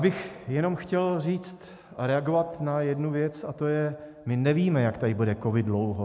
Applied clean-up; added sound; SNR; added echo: none; none; none; none.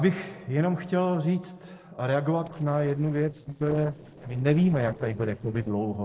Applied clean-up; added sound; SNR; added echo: neural separator model SepFormer DNS4.